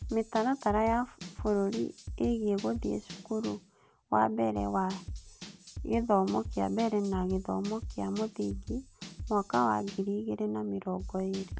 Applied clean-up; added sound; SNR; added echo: none; Drum / Drum kit; 12 dB; none.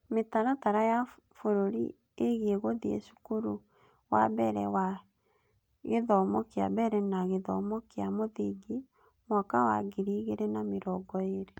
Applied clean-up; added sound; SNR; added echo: none; none; none; none.